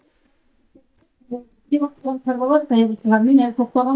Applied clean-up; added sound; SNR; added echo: neural mask model DeepFilterNet 3.